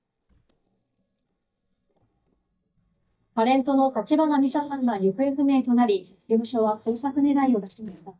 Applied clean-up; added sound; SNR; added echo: neural mask model DeepFilterNet 3.